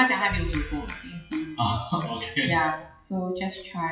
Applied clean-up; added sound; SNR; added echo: classical method WPE with log-MMSE.